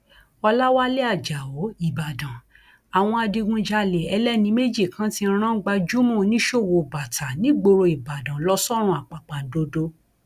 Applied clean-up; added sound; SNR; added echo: none; none; none; none.